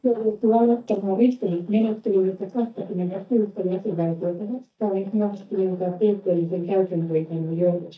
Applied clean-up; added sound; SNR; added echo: neural mask model DeepFilterNet 3.